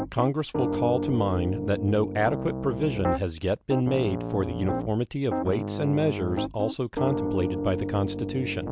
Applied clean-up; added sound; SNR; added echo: none; Piano; 4 dB; none.